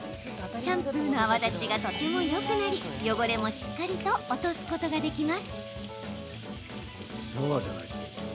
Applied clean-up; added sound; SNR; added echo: none; none; none; none.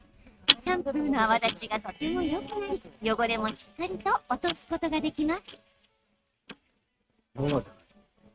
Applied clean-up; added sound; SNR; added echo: neural mask model RNNoise.